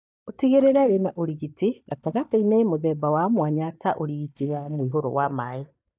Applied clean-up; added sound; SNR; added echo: neural mask model DeepFilterNet 3.